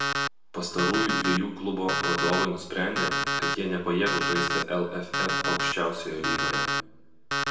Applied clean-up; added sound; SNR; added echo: none; Alarm; -1 dB; reverberation time 0.8 s.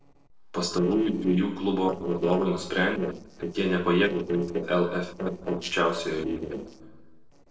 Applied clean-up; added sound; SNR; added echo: neural separator model SepFormer DNS4.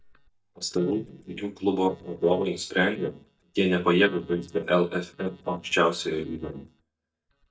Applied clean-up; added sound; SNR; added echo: neural mask model DeepFilterNet 3.